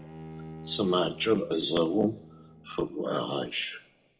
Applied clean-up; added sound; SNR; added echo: none; Bowed string instrument; 17 dB; reverberation time 0.7 s.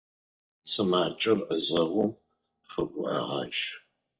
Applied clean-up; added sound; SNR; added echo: neural mask model DeepFilterNet 3.